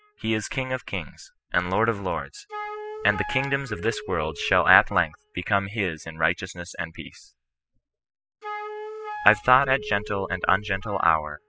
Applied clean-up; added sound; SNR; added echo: classical method spectral subtraction.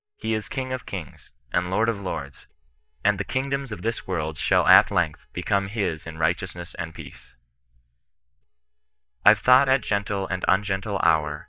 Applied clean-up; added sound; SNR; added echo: neural mask model DeepFilterNet 3.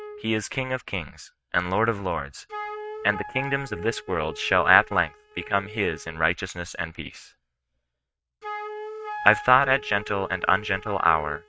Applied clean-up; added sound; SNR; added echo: neural mask model RNNoise.